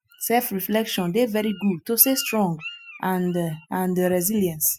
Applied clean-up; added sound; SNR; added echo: classical method spectral subtraction.